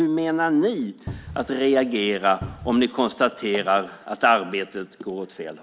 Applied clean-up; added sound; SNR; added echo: none; Cupboard open or close; 11 dB; none.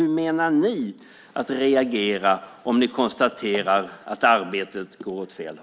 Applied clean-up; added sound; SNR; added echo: none; none; none; none.